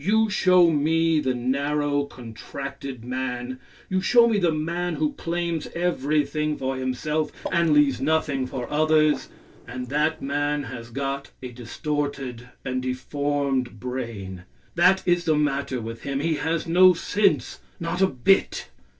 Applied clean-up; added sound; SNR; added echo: neural separator model SepFormer DNS4.